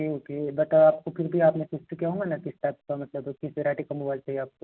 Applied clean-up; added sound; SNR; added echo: none; none; none; none.